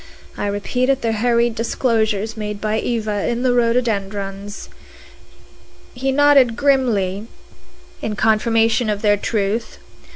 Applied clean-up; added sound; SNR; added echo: none; none; none; none.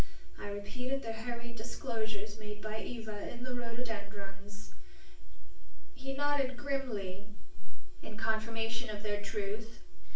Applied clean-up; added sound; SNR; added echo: none; none; none; reverberation time 0.3 s.